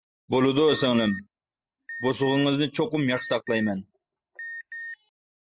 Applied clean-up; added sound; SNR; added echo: none; Alarm; 15 dB; none.